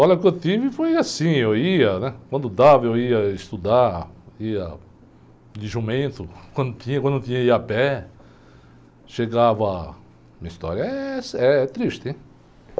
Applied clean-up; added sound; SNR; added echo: none; none; none; none.